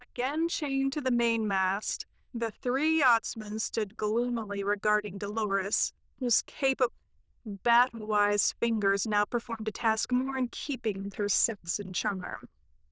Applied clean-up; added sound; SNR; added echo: neural diffusion model UNIVERSE++.